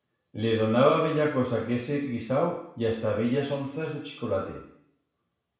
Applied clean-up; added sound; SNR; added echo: none; none; none; reverberation time 0.6 s.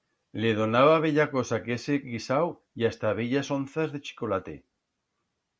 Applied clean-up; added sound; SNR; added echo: none; none; none; none.